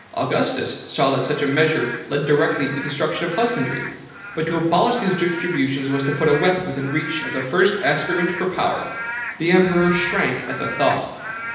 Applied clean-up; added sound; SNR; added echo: none; Rain / Frog; 11 dB; reverberation time 0.9 s.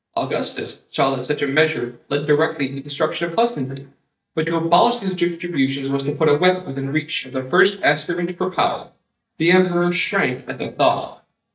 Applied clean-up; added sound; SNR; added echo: neural mask model DeepFilterNet 3.